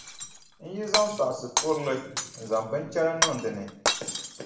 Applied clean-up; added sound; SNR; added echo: none; Shatter; 2 dB; reverberation time 0.6 s.